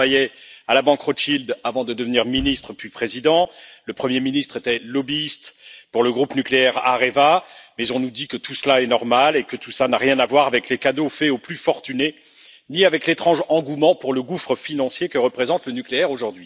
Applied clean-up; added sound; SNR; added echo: none; Bass drum; 18 dB; none.